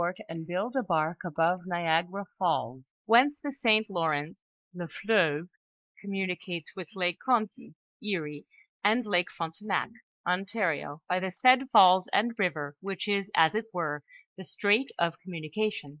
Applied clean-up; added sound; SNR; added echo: neural mask model Resemble Enhance denoiser.